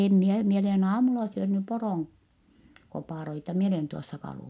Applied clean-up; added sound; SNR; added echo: none; none; none; none.